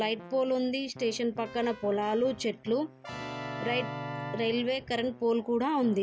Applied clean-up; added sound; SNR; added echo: none; Keyboard (musical); 12 dB; none.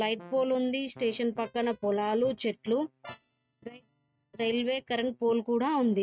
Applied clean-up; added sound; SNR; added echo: neural mask model RNNoise.